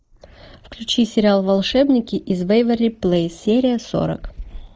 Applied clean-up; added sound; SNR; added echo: neural mask model Resemble Enhance denoiser.